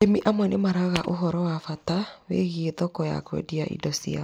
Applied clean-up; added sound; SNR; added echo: none; none; none; none.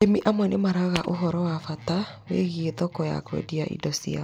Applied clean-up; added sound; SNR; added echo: none; Guitar; 20 dB; none.